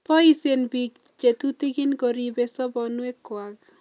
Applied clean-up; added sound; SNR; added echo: none; none; none; none.